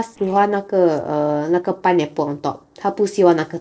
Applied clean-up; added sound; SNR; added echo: neural separator model SepFormer DNS4.